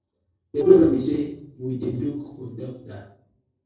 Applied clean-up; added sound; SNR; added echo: neural separator model SepFormer DNS4.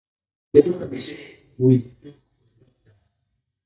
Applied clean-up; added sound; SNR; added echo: neural mask model DeepFilterNet 3.